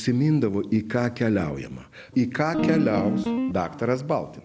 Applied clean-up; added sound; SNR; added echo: none; Guitar; 0 dB; none.